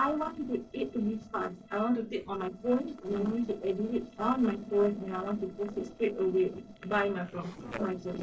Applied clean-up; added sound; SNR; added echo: neural separator model SepFormer DNS4.